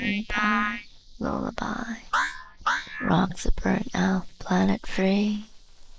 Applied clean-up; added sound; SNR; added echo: neural mask model Resemble Enhance denoiser.